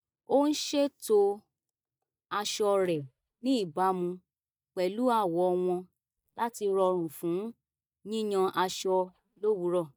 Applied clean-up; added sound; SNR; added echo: neural mask model DeepFilterNet 3.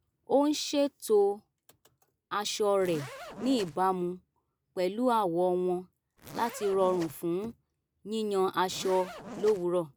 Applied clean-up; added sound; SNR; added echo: none; Zipper (clothing); 13 dB; none.